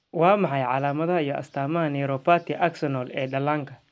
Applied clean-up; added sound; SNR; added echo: none; none; none; none.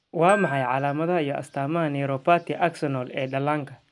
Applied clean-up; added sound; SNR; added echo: none; Glockenspiel; 15 dB; none.